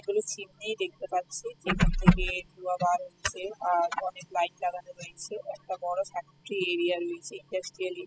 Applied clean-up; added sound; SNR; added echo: classical method spectral subtraction.